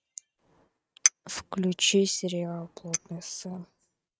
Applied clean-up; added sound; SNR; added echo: neural mask model RNNoise.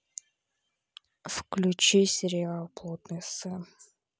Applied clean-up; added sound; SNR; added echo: none; none; none; none.